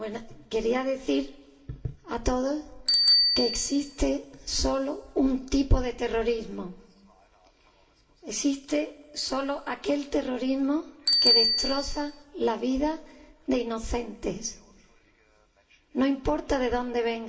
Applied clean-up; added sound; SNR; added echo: none; Bicycle bell; 4 dB; reverberation time 0.7 s.